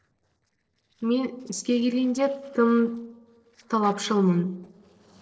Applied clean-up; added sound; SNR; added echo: neural separator model SepFormer DNS4.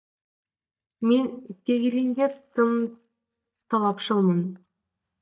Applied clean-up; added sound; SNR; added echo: neural mask model DeepFilterNet 3.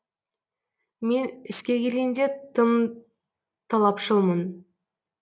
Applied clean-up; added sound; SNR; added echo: none; none; none; none.